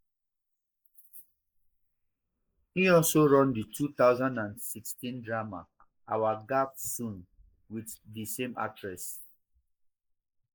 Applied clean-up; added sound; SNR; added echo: neural mask model Resemble Enhance denoiser.